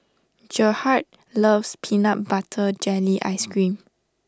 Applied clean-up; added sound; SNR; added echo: none; none; none; none.